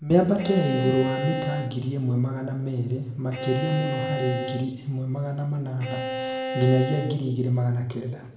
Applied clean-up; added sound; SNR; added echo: none; Bowed string instrument; 7 dB; reverberation time 1.0 s.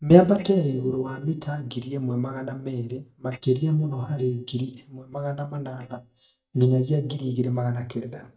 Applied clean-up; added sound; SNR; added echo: neural mask model DeepFilterNet 3.